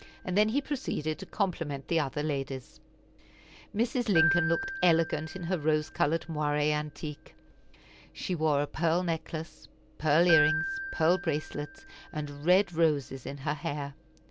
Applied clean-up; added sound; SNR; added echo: none; Keyboard (musical); 9 dB; none.